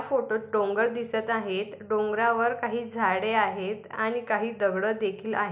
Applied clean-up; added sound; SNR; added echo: none; none; none; none.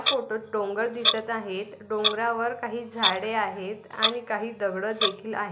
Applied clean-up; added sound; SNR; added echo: none; Clock; 1 dB; none.